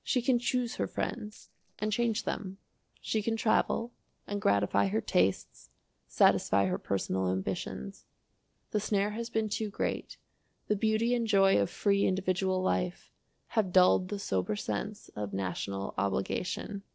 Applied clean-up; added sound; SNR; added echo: neural separator model SepFormer DNS4.